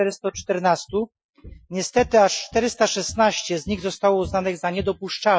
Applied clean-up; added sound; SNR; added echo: classical method Wiener filter.